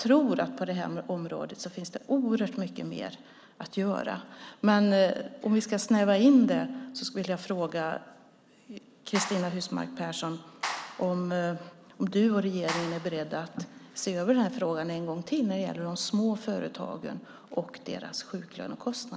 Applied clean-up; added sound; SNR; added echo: none; Clapping; 10 dB; none.